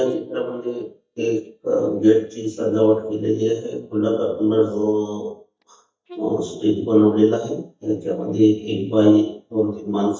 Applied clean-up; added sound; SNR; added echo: neural mask model DeepFilterNet 3.